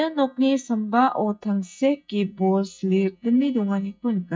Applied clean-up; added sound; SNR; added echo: neural mask model DeepFilterNet 3.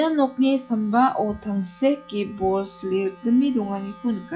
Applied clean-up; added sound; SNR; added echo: classical method log-MMSE.